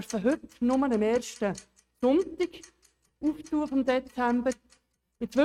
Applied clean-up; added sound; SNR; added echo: neural mask model RNNoise.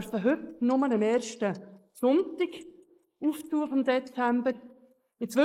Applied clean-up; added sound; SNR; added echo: neural mask model Resemble Enhance denoiser.